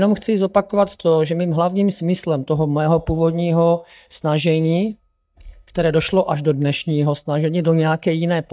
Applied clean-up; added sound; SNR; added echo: neural mask model DeepFilterNet 3.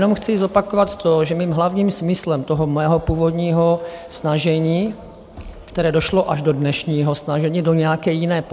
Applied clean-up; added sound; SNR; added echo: none; none; none; none.